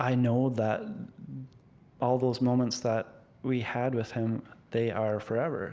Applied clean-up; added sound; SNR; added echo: none; none; none; none.